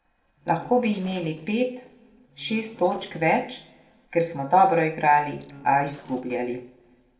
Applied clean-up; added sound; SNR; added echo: neural separator model SepFormer DNS4.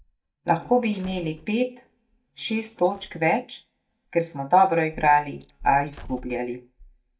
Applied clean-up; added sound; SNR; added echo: neural mask model DeepFilterNet 3.